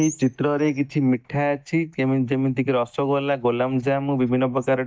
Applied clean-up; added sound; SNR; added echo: neural mask model DeepFilterNet 3.